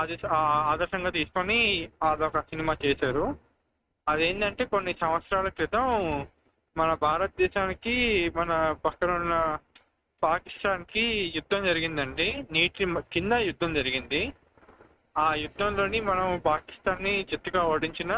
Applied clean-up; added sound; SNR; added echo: neural mask model RNNoise.